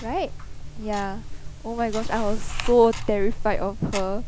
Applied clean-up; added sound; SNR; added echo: none; Tick-tock; 2 dB; none.